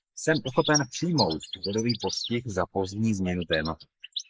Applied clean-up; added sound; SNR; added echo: neural mask model Resemble Enhance denoiser.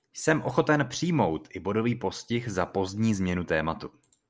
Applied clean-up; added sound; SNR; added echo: none; none; none; none.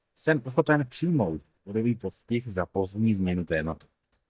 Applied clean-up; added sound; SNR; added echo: neural mask model DeepFilterNet 3.